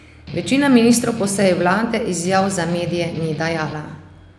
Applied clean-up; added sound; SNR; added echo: none; Strum; 12 dB; none.